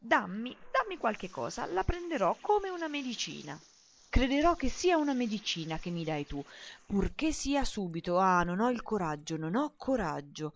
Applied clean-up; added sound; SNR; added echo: neural mask model Resemble Enhance denoiser.